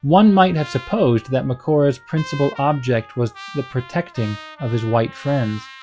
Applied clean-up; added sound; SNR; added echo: classical method log-MMSE.